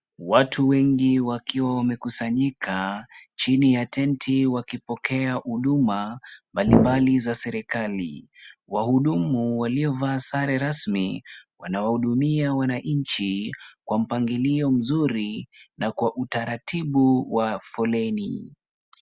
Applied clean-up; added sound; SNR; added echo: none; Brass instrument; -1 dB; none.